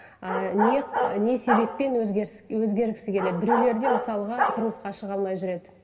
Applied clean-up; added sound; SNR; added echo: none; Bark; 3 dB; reverberation time 1.3 s.